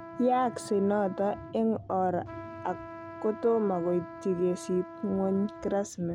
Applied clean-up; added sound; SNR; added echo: none; Trumpet; 15 dB; none.